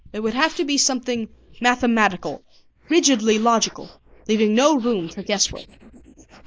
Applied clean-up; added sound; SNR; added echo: neural mask model Resemble Enhance denoiser.